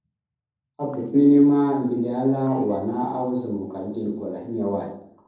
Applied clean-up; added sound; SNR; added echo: neural separator model SepFormer DNS4.